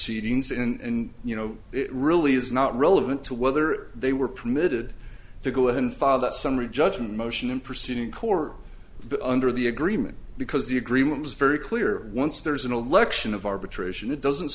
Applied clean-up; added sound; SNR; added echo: none; none; none; none.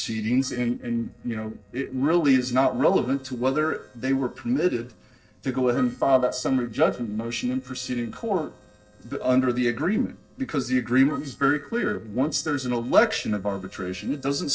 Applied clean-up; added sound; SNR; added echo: neural separator model SepFormer DNS4.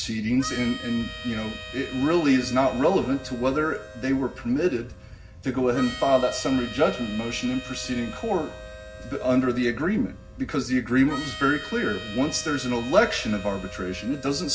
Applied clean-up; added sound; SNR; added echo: none; Harmonica; 15 dB; reverberation time 0.4 s.